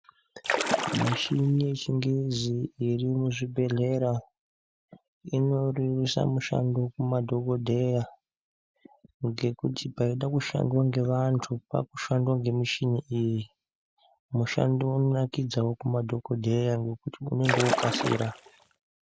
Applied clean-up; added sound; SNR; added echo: none; Splash, splatter; 2 dB; none.